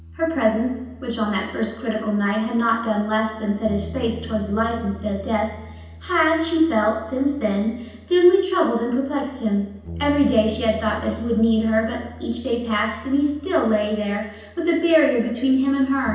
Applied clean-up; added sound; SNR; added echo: none; Bass guitar; 17 dB; reverberation time 0.9 s.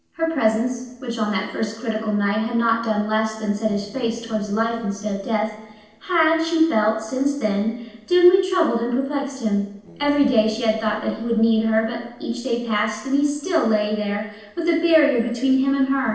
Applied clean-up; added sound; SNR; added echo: neural separator model SepFormer DNS4.